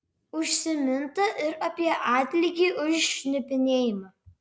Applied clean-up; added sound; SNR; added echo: none; none; none; none.